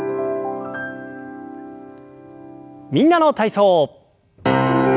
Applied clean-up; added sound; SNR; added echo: none; none; none; none.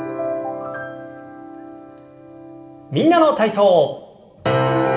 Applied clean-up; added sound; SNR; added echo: none; none; none; reverberation time 1.9 s.